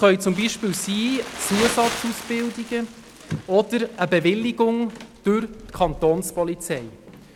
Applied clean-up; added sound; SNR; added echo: none; Crumpling, crinkling; 12 dB; none.